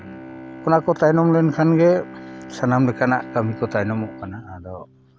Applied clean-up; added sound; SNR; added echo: none; Bowed string instrument; 16 dB; none.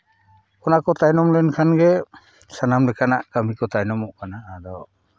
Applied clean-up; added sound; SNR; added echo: none; none; none; none.